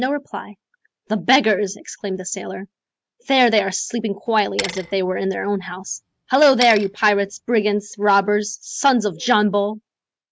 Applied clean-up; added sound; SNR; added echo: neural mask model RNNoise.